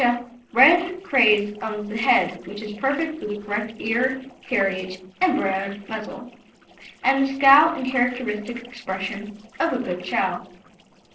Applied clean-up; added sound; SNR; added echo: neural separator model SepFormer DNS4.